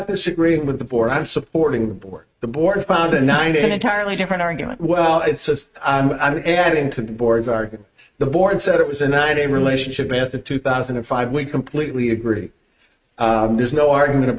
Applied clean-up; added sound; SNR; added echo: neural mask model RNNoise.